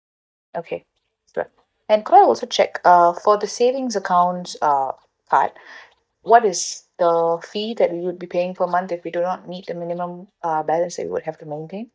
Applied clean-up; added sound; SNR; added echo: neural mask model DeepFilterNet 3.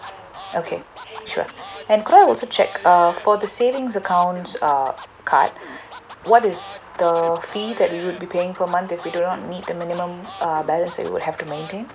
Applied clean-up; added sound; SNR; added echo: none; Scratching (performance technique); 19 dB; none.